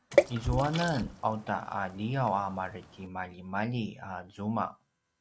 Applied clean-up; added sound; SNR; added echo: none; Water / Splash, splatter; 0 dB; none.